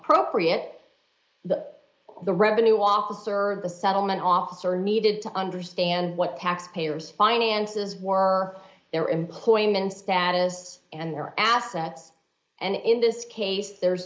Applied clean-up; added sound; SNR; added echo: neural mask model Resemble Enhance denoiser.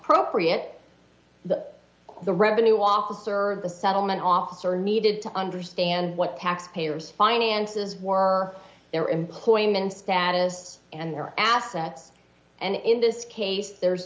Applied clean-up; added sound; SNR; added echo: none; none; none; none.